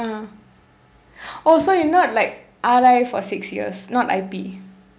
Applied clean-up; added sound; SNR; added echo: none; none; none; none.